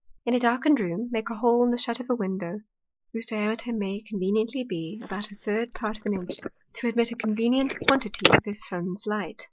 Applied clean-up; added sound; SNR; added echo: neural mask model Resemble Enhance denoiser.